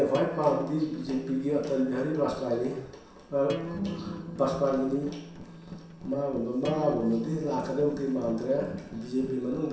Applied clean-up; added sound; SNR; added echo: none; Acoustic guitar; 12 dB; reverberation time 0.7 s.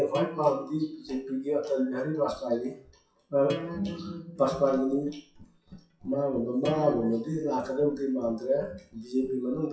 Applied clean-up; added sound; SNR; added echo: classical method WPE with log-MMSE.